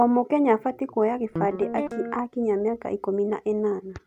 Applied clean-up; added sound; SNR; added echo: none; Guitar; 7 dB; none.